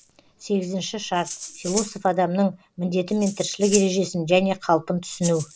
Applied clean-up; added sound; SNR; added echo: none; Rattle (instrument); 13 dB; none.